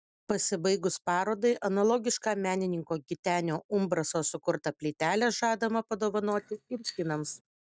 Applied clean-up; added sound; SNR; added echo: neural mask model DeepFilterNet 3.